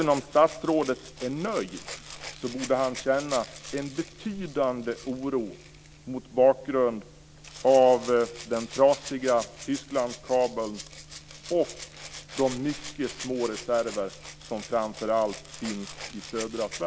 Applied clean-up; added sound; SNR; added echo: none; Rattle (instrument); 16 dB; none.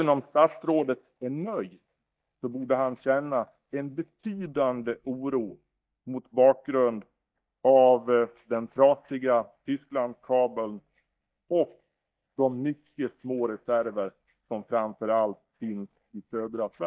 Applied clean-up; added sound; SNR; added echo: neural mask model DeepFilterNet 3.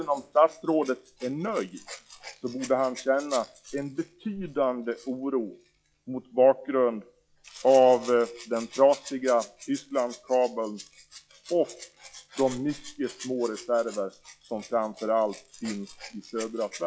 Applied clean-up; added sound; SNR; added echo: classical method log-MMSE.